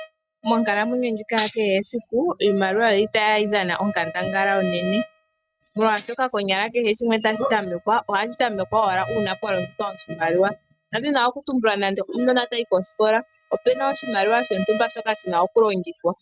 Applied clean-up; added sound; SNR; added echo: neural mask model RNNoise.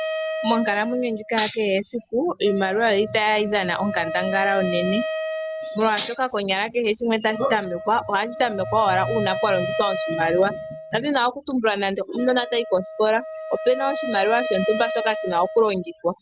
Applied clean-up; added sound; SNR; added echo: none; Wind instrument, woodwind instrument; 8 dB; none.